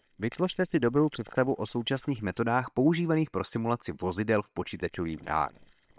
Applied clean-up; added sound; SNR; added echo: neural separator model SepFormer WHAM!.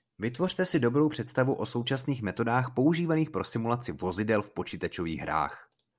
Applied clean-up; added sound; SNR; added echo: none; none; none; none.